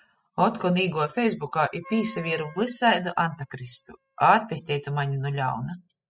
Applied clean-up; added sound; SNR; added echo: classical method spectral subtraction.